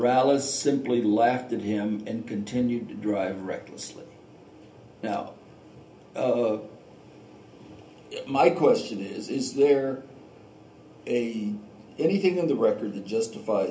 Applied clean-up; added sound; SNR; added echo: none; none; none; reverberation time 0.3 s.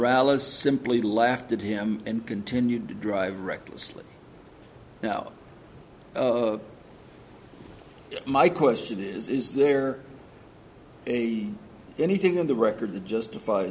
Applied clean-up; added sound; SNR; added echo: none; none; none; none.